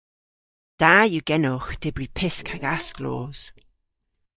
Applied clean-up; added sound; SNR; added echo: neural mask model DeepFilterNet 3.